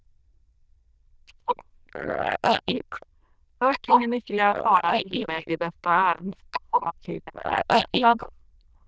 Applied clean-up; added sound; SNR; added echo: neural diffusion model UNIVERSE++.